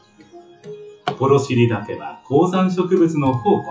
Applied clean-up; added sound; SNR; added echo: classical method WPE with log-MMSE.